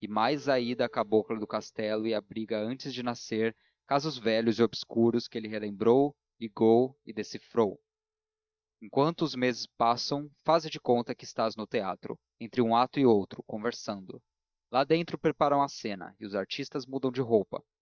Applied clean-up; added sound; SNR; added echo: neural mask model DeepFilterNet 3.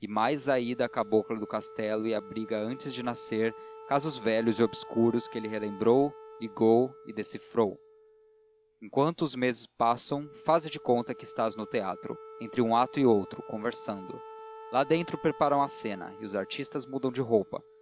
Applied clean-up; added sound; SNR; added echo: none; Wind instrument, woodwind instrument; 18 dB; none.